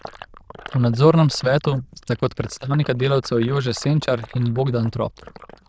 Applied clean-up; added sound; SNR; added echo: neural diffusion model UNIVERSE++.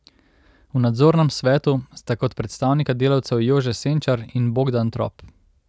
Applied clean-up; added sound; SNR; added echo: none; none; none; none.